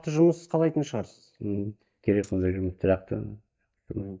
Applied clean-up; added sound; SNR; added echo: neural mask model DeepFilterNet 3.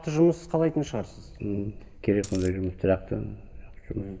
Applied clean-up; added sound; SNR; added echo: none; Coin (dropping); 15 dB; reverberation time 2.1 s.